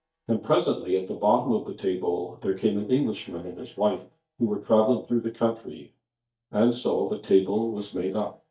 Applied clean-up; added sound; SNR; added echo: neural mask model DeepFilterNet 3.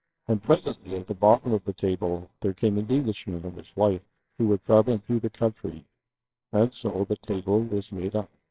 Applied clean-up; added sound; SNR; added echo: neural separator model SepFormer WHAMR!.